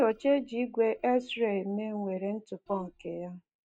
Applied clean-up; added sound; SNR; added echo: neural mask model DeepFilterNet 3.